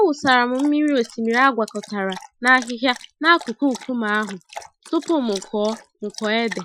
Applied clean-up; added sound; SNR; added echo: classical method Wiener filter.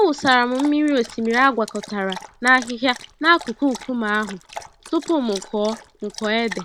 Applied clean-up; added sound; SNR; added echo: none; Dog; 17 dB; none.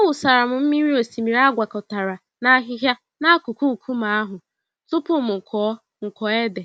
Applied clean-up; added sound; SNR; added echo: none; none; none; none.